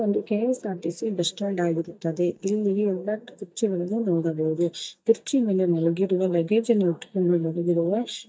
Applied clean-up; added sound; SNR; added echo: neural mask model DeepFilterNet 3.